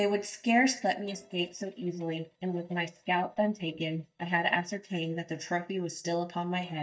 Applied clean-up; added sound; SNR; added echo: neural mask model DeepFilterNet 3.